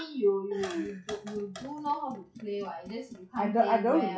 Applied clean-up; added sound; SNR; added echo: classical method log-MMSE.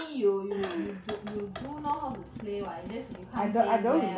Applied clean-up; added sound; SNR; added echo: none; Tools; 17 dB; none.